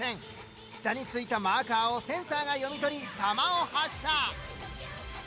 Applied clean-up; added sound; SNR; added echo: none; none; none; none.